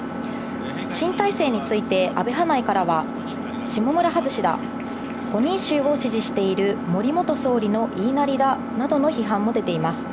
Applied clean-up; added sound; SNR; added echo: none; Engine; 6 dB; none.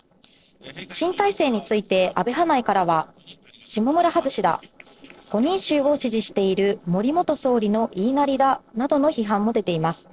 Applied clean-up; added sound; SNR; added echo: neural separator model SepFormer DNS4.